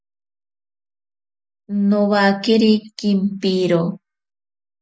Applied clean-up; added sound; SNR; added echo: none; none; none; none.